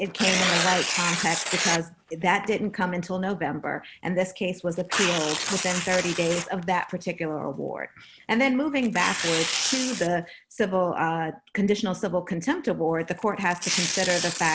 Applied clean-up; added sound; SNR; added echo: none; Tearing; 5 dB; none.